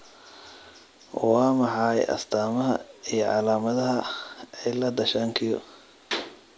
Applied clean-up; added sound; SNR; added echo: none; none; none; none.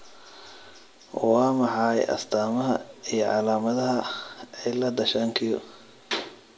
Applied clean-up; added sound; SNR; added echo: none; none; none; reverberation time 1.9 s.